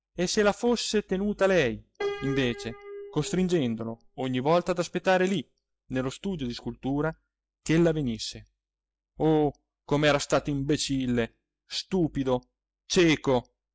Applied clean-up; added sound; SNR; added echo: classical method log-MMSE.